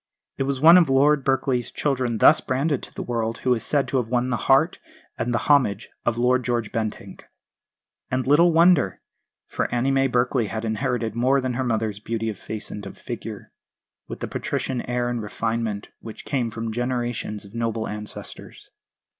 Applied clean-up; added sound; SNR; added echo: none; none; none; none.